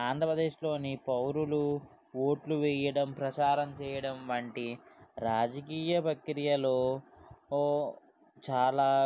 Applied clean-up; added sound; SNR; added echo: none; none; none; none.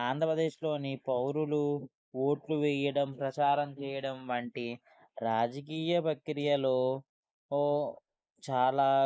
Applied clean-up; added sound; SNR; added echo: neural mask model Resemble Enhance denoiser.